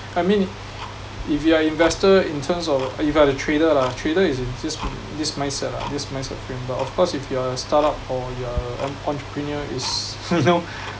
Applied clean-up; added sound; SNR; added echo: none; Tick-tock; 16 dB; none.